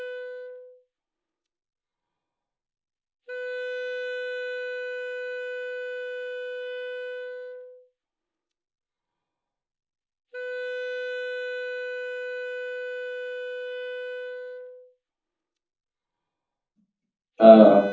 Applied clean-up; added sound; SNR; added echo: none; Wind instrument, woodwind instrument; 8 dB; reverberation time 0.9 s.